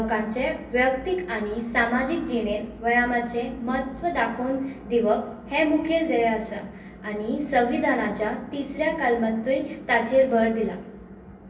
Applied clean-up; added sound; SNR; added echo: none; none; none; reverberation time 0.4 s.